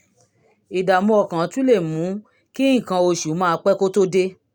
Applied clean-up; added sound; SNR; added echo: none; none; none; none.